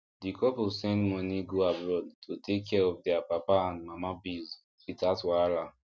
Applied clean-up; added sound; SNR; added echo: none; none; none; none.